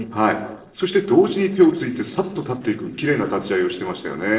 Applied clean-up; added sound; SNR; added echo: neural separator model SepFormer DNS4.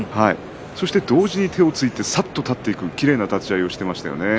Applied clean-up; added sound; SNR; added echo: none; none; none; none.